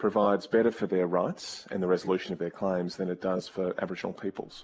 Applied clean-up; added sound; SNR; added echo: none; none; none; none.